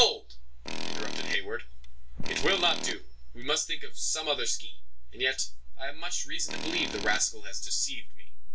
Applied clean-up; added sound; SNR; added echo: none; Tools; 13 dB; reverberation time 0.2 s.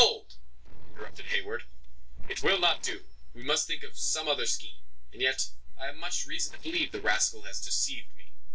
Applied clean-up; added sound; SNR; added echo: neural separator model SepFormer DNS4.